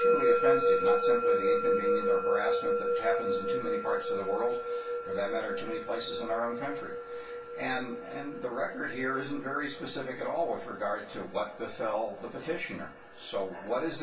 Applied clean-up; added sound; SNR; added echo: none; Musical instrument; -3 dB; reverberation time 0.3 s.